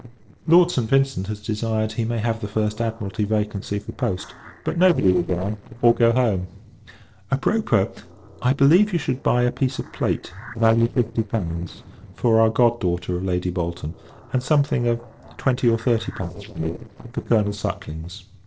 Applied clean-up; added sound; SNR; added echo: neural separator model SepFormer DNS4.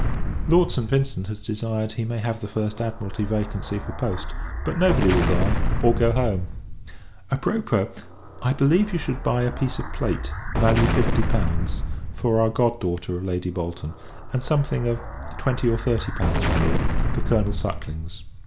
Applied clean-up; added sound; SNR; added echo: none; Explosion; 1 dB; none.